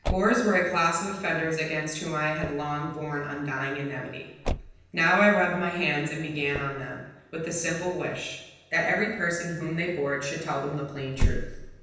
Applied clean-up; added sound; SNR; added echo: none; Motor vehicle (road); 8 dB; reverberation time 0.9 s.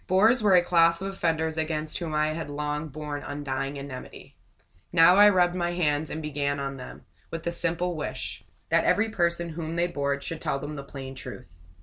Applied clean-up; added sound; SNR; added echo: none; none; none; none.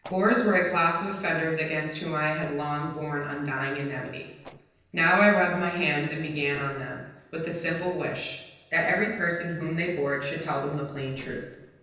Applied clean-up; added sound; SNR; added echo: neural separator model SepFormer DNS4.